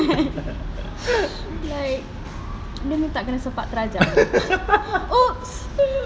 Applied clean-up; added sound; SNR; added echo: none; none; none; none.